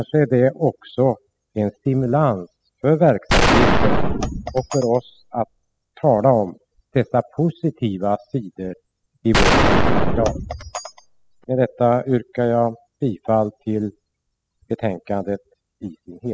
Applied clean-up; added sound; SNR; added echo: classical method spectral subtraction.